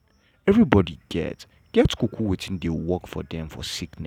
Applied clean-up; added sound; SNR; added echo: none; none; none; none.